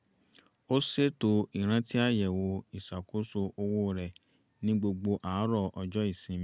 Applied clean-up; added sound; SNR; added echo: none; none; none; none.